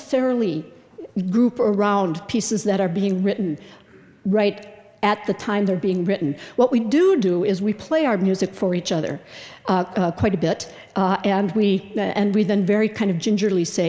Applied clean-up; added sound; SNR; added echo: none; none; none; none.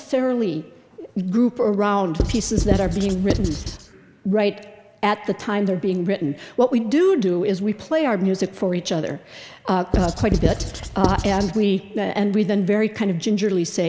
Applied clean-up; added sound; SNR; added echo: none; Writing; 3 dB; none.